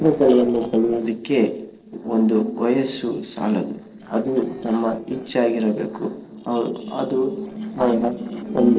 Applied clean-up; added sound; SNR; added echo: neural separator model SepFormer DNS4.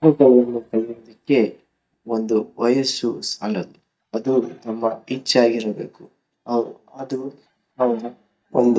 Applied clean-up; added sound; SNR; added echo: neural mask model DeepFilterNet 3.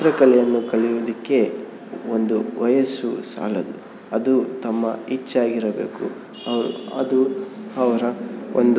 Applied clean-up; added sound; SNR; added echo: none; none; none; none.